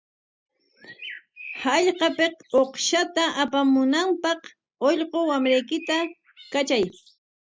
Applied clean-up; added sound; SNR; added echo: none; Bird; 18 dB; none.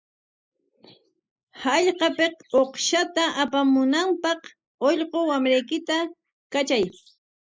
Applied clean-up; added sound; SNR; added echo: neural mask model Resemble Enhance denoiser.